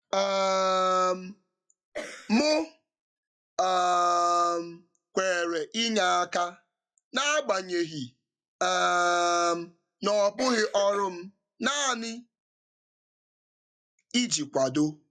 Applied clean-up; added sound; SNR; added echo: classical method log-MMSE.